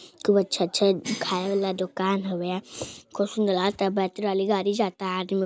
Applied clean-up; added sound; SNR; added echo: none; Bell; 14 dB; none.